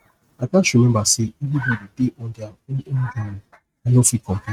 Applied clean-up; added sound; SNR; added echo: neural mask model RNNoise.